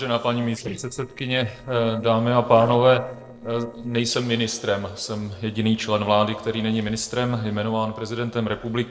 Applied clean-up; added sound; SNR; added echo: neural separator model SepFormer DNS4.